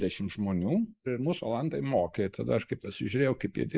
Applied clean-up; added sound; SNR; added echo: neural mask model Resemble Enhance denoiser.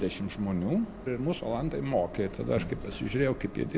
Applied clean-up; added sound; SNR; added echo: none; Sliding door + Train; 12 dB; none.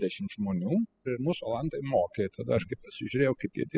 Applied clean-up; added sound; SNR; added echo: classical method spectral subtraction.